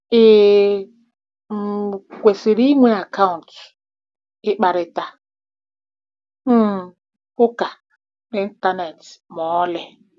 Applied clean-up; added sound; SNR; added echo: none; none; none; none.